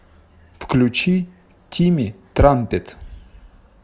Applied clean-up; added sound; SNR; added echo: none; none; none; none.